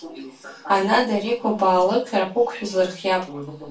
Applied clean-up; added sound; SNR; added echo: none; none; none; reverberation time 0.2 s.